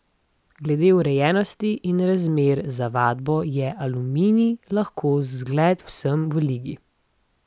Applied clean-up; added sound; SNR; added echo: none; none; none; none.